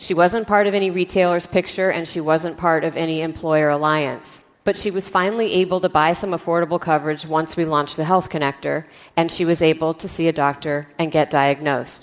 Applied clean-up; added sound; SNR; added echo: none; none; none; none.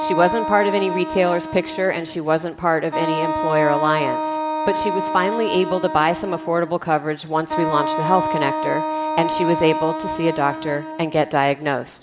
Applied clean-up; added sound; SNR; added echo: none; Wind instrument, woodwind instrument; 4 dB; none.